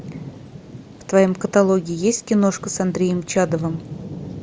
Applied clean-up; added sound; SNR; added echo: none; Thunder / Rain; 15 dB; none.